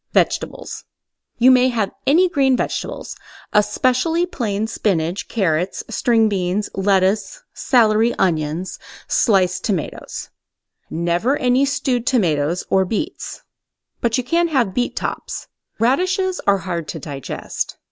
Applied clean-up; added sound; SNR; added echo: none; none; none; none.